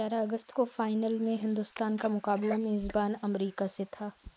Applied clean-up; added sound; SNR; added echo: neural mask model Resemble Enhance denoiser.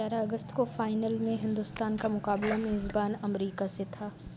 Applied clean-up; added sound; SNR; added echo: none; Sneeze; 14 dB; none.